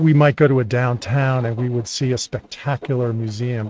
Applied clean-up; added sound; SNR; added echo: neural mask model RNNoise.